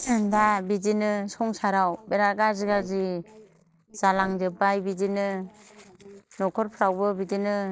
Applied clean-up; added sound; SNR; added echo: neural separator model SepFormer DNS4.